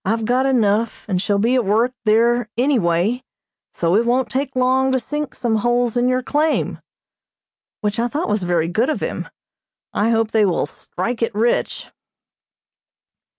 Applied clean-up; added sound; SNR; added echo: none; none; none; none.